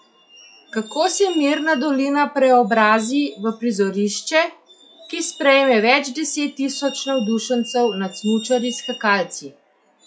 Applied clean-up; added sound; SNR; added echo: classical method log-MMSE.